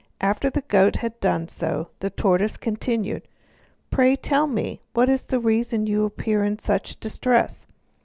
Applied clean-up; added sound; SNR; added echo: none; none; none; none.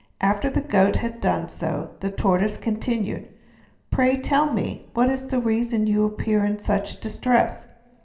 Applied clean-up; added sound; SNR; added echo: none; none; none; reverberation time 0.9 s.